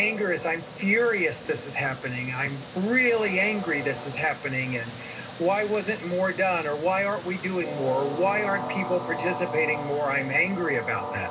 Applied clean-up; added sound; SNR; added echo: none; Train; 9 dB; reverberation time 0.2 s.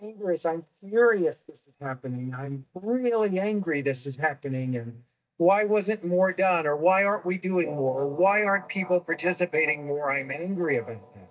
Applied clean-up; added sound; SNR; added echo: neural mask model DeepFilterNet 3.